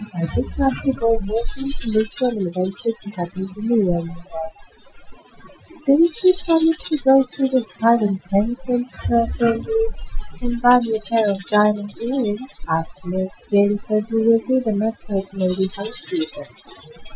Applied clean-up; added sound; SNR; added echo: classical method Wiener filter.